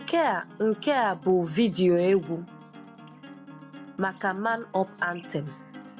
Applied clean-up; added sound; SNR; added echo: none; Acoustic guitar; 18 dB; none.